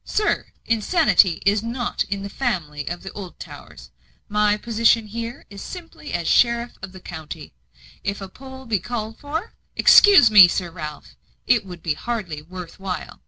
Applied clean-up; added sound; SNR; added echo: none; none; none; none.